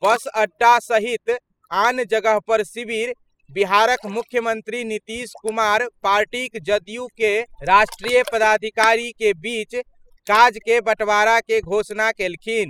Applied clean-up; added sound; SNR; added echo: classical method spectral subtraction.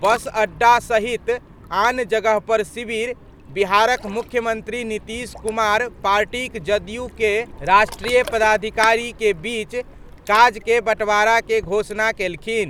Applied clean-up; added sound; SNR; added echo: none; Ocean; 19 dB; none.